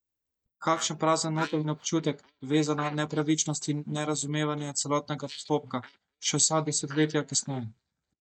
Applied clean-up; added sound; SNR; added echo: neural mask model DeepFilterNet 3.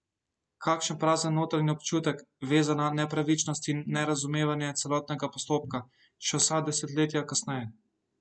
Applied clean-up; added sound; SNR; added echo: none; none; none; none.